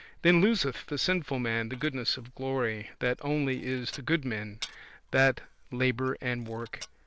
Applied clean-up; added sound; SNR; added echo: neural separator model SepFormer DNS4.